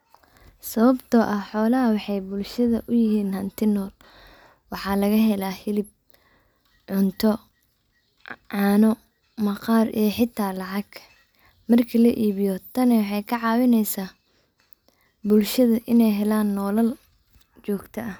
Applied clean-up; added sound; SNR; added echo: none; none; none; none.